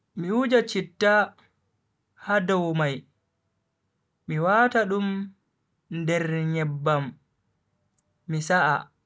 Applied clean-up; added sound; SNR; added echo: none; none; none; none.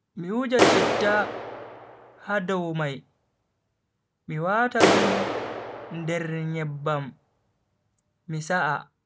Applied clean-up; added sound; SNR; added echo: none; Clapping; -1 dB; none.